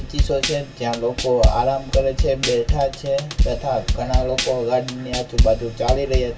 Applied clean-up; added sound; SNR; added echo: none; Drum kit; 0 dB; reverberation time 0.1 s.